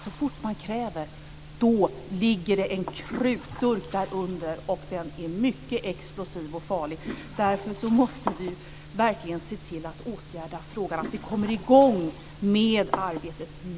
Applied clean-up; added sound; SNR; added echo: none; Toilet flush; 20 dB; none.